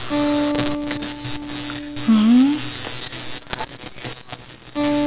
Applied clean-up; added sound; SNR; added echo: none; Acoustic guitar; 4 dB; none.